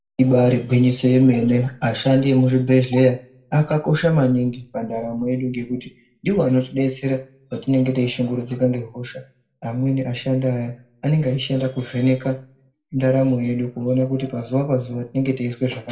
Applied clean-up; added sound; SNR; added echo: none; none; none; reverberation time 0.3 s.